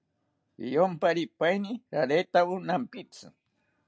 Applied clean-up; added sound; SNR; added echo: none; none; none; none.